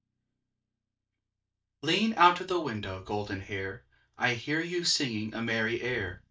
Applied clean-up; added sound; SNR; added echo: neural mask model DeepFilterNet 3.